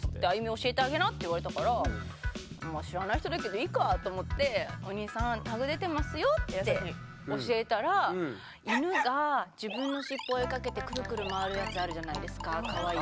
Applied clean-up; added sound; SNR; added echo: none; none; none; none.